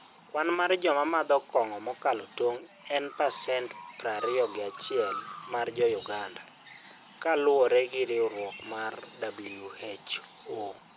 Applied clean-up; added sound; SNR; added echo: none; Chirp, tweet; 16 dB; none.